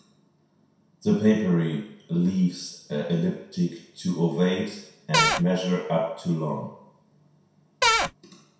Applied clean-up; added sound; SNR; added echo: none; Cupboard open or close / Door; -5 dB; reverberation time 0.7 s.